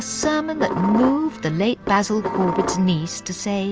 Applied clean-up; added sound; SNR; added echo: none; Dishes, pots, and pans; 6 dB; none.